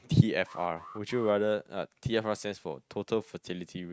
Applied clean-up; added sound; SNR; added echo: neural mask model RNNoise.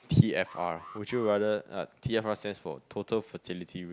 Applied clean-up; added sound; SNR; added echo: neural mask model Resemble Enhance denoiser.